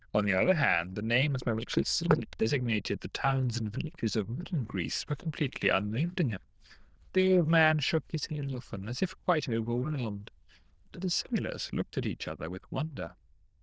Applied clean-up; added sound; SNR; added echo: neural diffusion model UNIVERSE++.